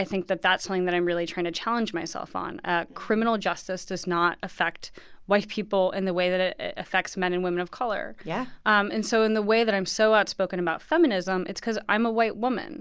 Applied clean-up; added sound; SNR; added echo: none; none; none; none.